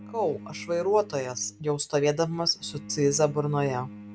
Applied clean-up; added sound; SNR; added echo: none; Bowed string instrument; 17 dB; none.